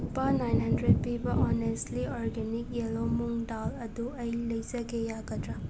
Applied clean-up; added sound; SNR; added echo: none; Thunder / Wind; 0 dB; none.